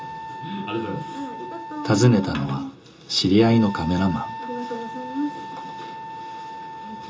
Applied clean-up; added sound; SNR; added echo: none; Wind instrument, woodwind instrument; 12 dB; reverberation time 0.2 s.